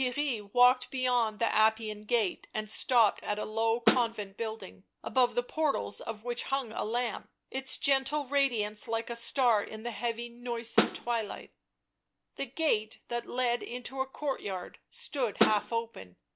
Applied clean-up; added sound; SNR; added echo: none; Snare drum; -2 dB; none.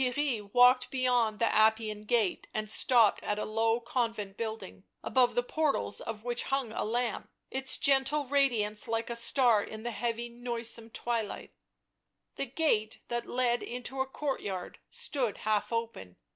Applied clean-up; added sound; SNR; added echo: none; none; none; none.